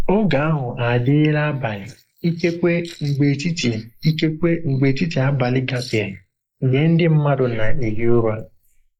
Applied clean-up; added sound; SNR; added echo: neural mask model Resemble Enhance denoiser.